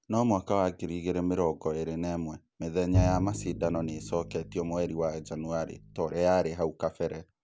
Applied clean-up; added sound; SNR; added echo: none; Bowed string instrument; 5 dB; none.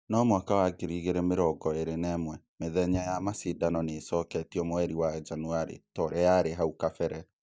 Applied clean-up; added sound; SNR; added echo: neural mask model DeepFilterNet 3.